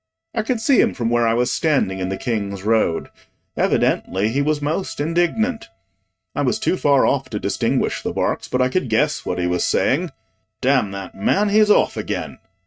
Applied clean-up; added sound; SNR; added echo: neural mask model RNNoise.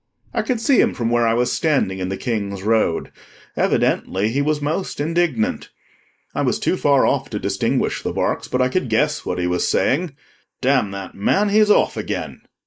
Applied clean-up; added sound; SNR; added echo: neural mask model Resemble Enhance denoiser.